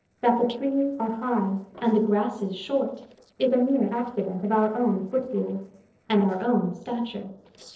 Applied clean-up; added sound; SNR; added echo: neural separator model SepFormer DNS4.